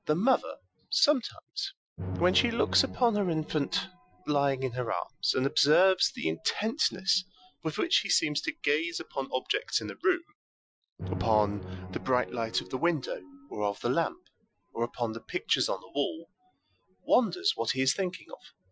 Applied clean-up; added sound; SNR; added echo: classical method Wiener filter.